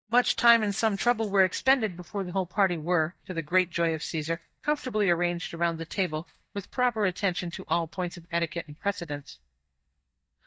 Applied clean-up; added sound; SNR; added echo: neural mask model DeepFilterNet 3.